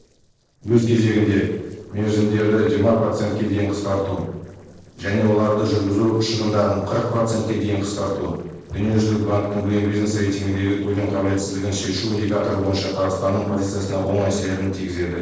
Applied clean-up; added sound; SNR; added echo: neural separator model SepFormer DNS4.